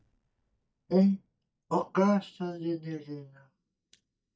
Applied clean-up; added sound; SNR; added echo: neural mask model DeepFilterNet 3.